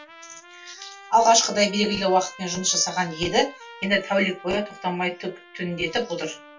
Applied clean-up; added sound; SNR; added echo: none; Trumpet; 20 dB; reverberation time 0.2 s.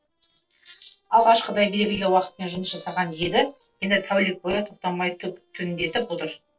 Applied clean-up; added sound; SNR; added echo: neural separator model SepFormer DNS4.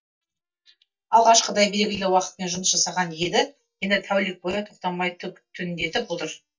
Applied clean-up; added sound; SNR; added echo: neural mask model DeepFilterNet 3.